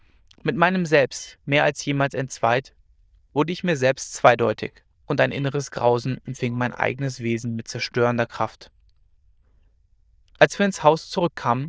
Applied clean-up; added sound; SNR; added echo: neural diffusion model UNIVERSE++.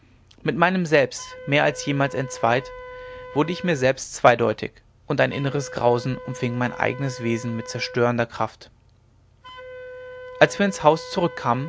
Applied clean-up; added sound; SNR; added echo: none; Wind instrument, woodwind instrument; 17 dB; none.